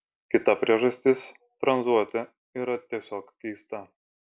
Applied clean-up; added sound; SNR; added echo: none; none; none; none.